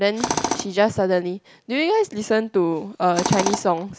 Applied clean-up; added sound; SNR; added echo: none; Tools; 8 dB; none.